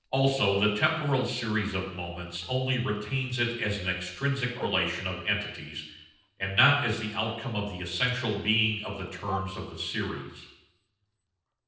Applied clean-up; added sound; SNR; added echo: neural separator model SepFormer DNS4.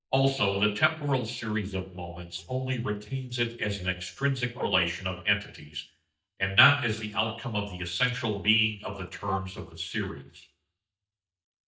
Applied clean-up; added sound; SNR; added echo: neural mask model DeepFilterNet 3.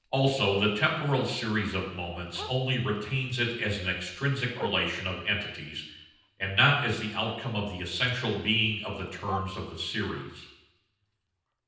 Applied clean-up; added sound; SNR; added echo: none; Bark; 18 dB; reverberation time 0.9 s.